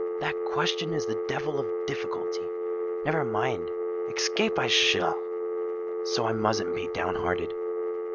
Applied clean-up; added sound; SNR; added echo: none; Telephone; 0 dB; none.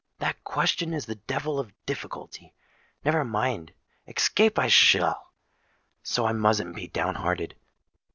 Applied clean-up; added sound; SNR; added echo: none; none; none; none.